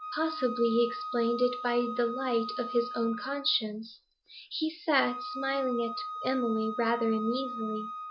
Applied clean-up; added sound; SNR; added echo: none; Wind instrument, woodwind instrument; 8 dB; none.